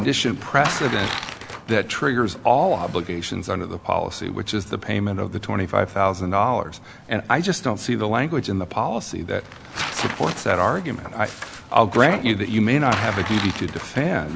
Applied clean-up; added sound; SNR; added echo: none; Tearing; 12 dB; none.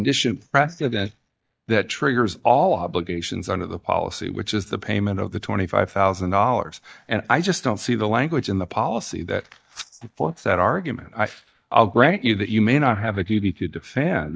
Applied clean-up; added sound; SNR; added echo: neural mask model DeepFilterNet 3.